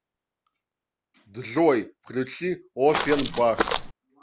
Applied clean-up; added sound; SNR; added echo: none; Walk, footsteps; 1 dB; none.